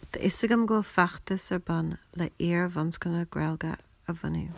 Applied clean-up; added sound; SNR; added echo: none; none; none; none.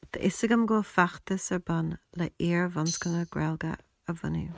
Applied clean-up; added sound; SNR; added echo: neural mask model RNNoise.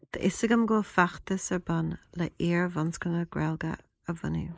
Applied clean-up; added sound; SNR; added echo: neural mask model Resemble Enhance denoiser.